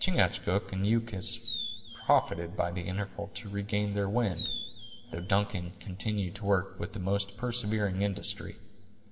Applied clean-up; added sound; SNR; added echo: none; Fireworks; 11 dB; reverberation time 1.5 s.